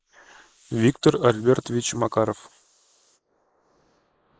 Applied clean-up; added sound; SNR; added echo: neural mask model Resemble Enhance denoiser.